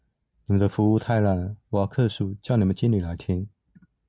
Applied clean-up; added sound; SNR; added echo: none; none; none; none.